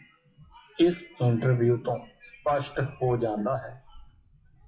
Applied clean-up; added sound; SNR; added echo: classical method WPE with log-MMSE.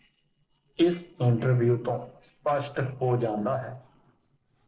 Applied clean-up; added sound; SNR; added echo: neural separator model SepFormer DNS4.